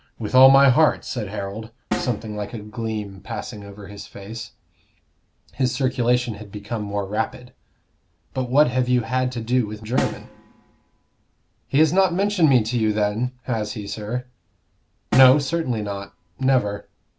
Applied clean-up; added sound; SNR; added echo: none; Snare drum; 11 dB; none.